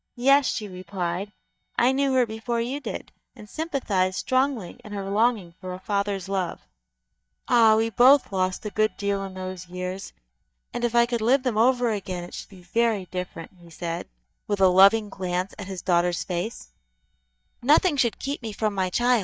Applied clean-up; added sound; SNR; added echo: neural mask model DeepFilterNet 3.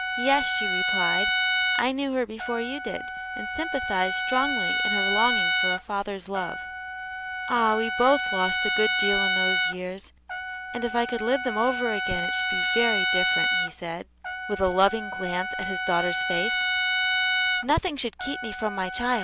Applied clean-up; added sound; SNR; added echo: none; Trumpet; -1 dB; none.